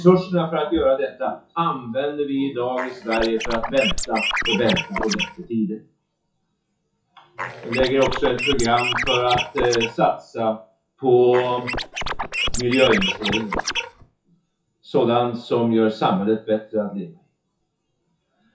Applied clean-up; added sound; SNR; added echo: classical method WPE with log-MMSE.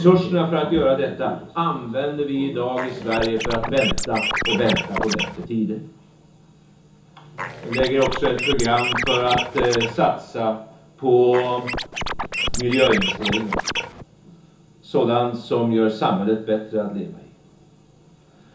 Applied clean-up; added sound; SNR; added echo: none; Scratching (performance technique); 3 dB; reverberation time 0.7 s.